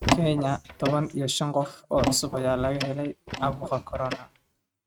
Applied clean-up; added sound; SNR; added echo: neural mask model RNNoise.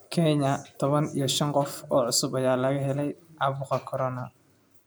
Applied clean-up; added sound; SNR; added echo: none; none; none; none.